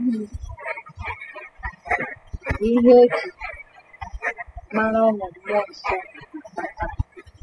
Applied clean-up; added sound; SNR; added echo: classical method spectral subtraction.